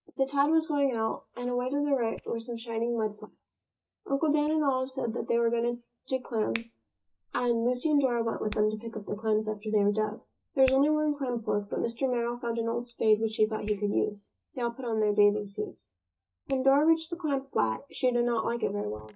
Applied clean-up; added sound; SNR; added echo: neural mask model DeepFilterNet 3.